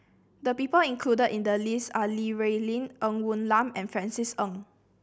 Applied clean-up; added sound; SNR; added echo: none; none; none; none.